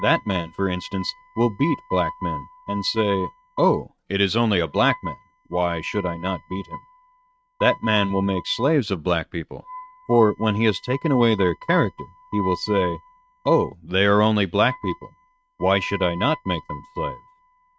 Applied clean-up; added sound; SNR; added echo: neural mask model RNNoise.